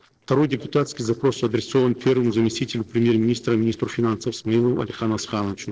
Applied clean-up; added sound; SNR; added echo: neural separator model SepFormer DNS4.